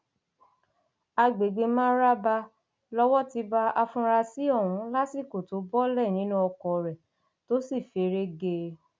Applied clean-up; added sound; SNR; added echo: none; none; none; none.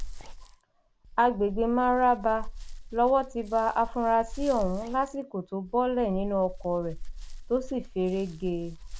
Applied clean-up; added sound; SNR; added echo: none; Dog; 10 dB; none.